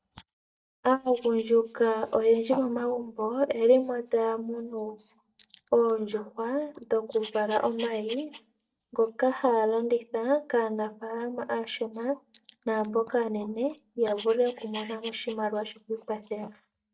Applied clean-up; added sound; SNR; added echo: neural mask model DeepFilterNet 3.